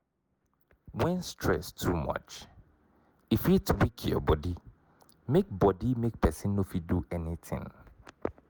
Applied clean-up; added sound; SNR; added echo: none; none; none; none.